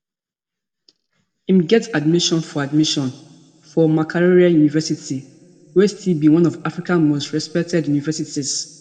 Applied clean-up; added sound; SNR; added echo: none; none; none; reverberation time 1.5 s.